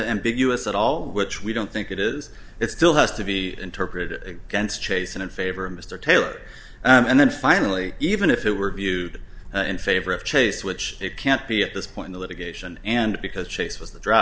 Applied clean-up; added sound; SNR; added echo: none; none; none; none.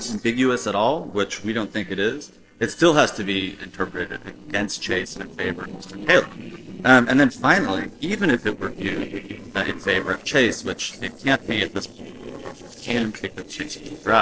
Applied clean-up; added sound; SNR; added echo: neural separator model SepFormer DNS4.